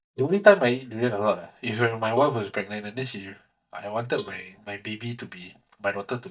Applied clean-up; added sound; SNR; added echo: neural mask model DeepFilterNet 3.